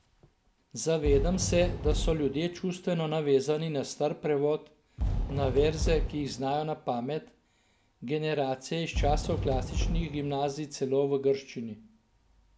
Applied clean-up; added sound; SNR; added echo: none; Fireworks; 5 dB; none.